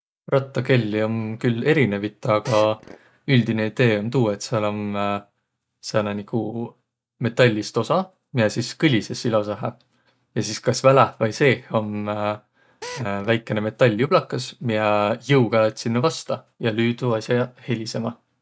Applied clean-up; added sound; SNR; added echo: none; Drill; 15 dB; none.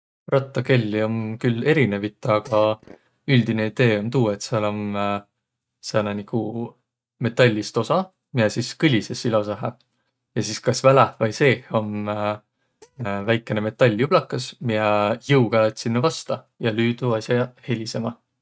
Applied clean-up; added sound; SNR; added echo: neural mask model RNNoise.